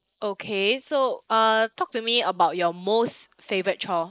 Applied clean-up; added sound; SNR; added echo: neural mask model Resemble Enhance denoiser.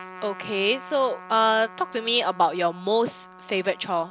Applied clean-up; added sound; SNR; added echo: none; Trumpet; 18 dB; none.